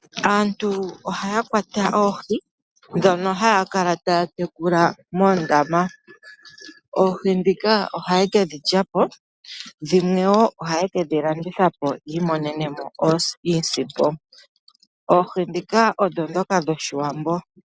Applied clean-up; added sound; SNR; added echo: none; none; none; none.